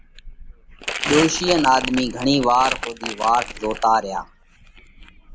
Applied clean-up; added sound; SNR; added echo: none; Crumpling, crinkling; 9 dB; none.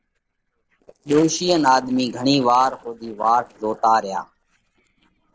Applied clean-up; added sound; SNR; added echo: neural separator model SepFormer DNS4.